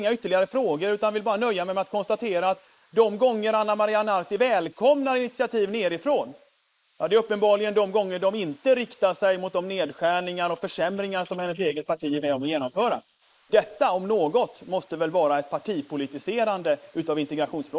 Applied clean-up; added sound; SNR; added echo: neural mask model Resemble Enhance denoiser.